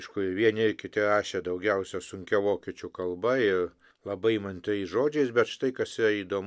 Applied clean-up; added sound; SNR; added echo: none; none; none; none.